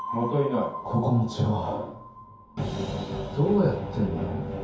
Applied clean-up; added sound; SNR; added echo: none; none; none; reverberation time 0.6 s.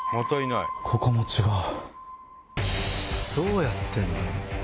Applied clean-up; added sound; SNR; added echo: none; none; none; none.